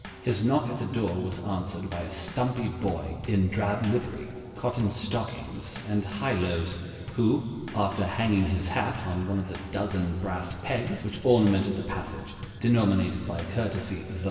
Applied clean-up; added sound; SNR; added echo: none; Bass drum / Snare drum / Drum kit; 15 dB; reverberation time 2.5 s.